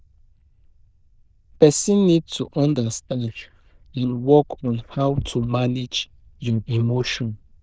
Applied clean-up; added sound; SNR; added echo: neural diffusion model UNIVERSE++.